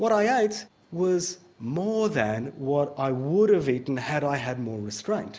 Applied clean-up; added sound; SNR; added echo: none; none; none; none.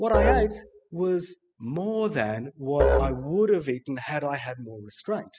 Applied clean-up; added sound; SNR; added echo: classical method spectral subtraction.